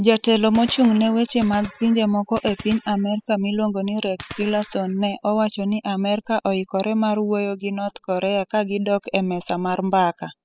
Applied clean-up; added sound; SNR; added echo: classical method spectral subtraction.